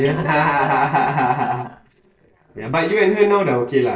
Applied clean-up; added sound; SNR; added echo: neural separator model SepFormer DNS4.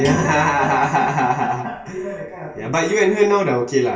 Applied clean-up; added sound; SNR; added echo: none; Thump, thud; 20 dB; reverberation time 0.2 s.